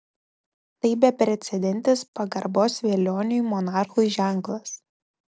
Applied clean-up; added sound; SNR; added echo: none; none; none; none.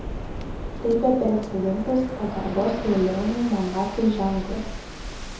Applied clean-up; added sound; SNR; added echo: none; Waves, surf; 8 dB; reverberation time 2.6 s.